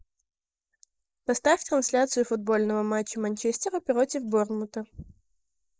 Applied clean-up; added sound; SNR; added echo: neural mask model Resemble Enhance denoiser.